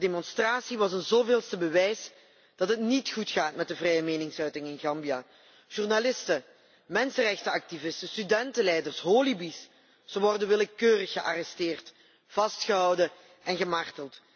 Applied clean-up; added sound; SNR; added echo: none; none; none; none.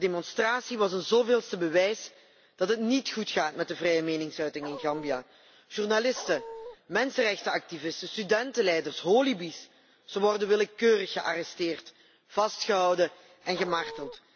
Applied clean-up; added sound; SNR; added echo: none; Dog; 12 dB; none.